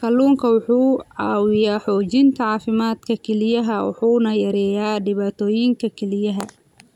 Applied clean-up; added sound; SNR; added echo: none; none; none; none.